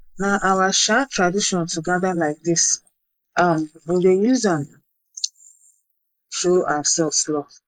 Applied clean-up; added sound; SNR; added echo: neural mask model Resemble Enhance denoiser.